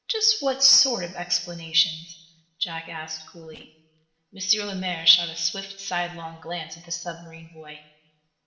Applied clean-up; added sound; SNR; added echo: neural separator model SepFormer DNS4.